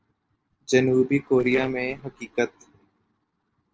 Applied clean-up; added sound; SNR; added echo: neural separator model SepFormer DNS4.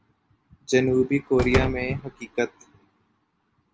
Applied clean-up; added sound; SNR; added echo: none; Slam; 5 dB; none.